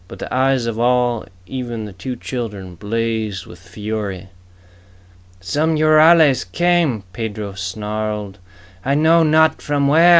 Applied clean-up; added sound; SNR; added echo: none; none; none; none.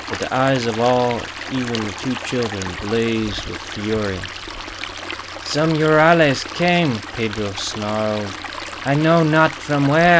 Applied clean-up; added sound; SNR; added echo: none; Stream; 11 dB; none.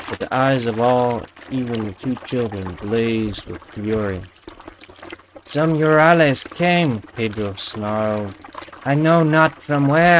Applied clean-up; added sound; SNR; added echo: neural mask model RNNoise.